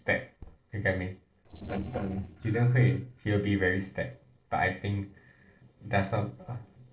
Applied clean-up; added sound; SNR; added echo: neural separator model SepFormer DNS4.